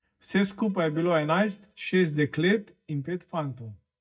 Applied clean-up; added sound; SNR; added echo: neural mask model DeepFilterNet 3.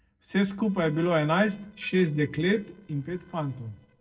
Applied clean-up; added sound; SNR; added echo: neural separator model SepFormer DNS4.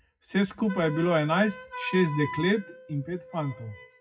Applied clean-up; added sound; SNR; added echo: classical method WPE with log-MMSE.